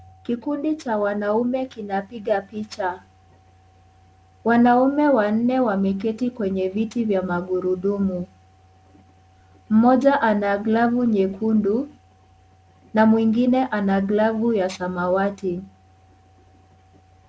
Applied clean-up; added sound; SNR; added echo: none; none; none; none.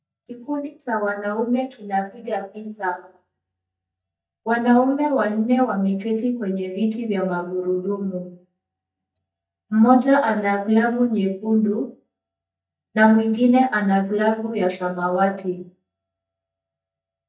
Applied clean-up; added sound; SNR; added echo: neural mask model DeepFilterNet 3.